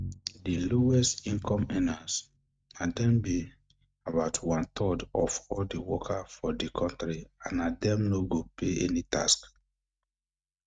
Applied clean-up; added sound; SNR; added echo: neural mask model RNNoise.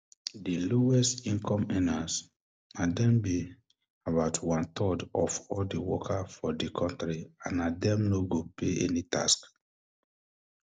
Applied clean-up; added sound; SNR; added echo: none; none; none; none.